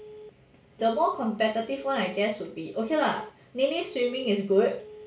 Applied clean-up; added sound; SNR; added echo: none; Telephone; 19 dB; reverberation time 0.3 s.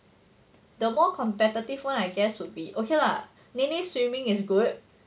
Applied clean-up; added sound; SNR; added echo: none; none; none; none.